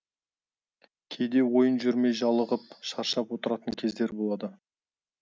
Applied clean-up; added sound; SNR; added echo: none; none; none; none.